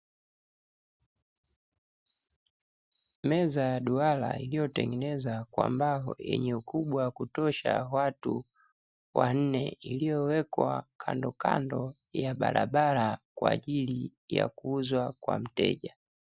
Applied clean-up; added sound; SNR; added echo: none; none; none; none.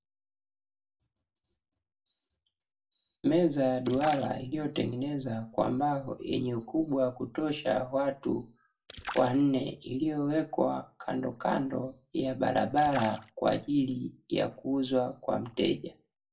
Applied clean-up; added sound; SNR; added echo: none; Splash, splatter; 15 dB; reverberation time 0.2 s.